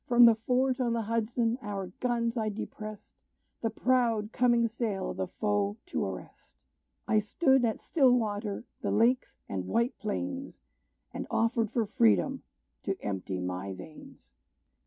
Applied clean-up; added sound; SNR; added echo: none; none; none; none.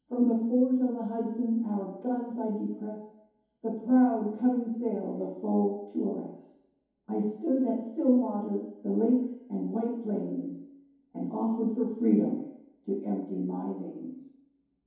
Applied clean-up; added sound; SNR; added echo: none; none; none; reverberation time 2.2 s.